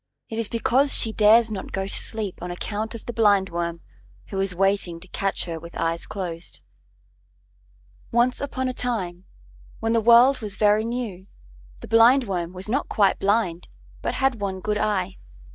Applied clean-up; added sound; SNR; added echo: neural mask model DeepFilterNet 3.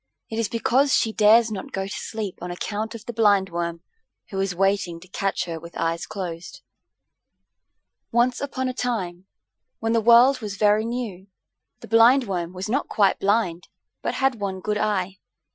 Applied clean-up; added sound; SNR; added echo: classical method Wiener filter.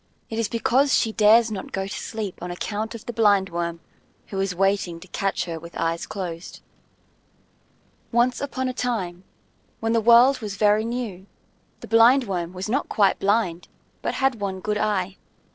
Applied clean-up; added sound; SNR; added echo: neural separator model SepFormer DNS4.